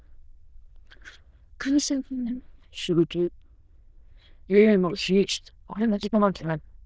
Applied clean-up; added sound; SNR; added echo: neural diffusion model UNIVERSE++.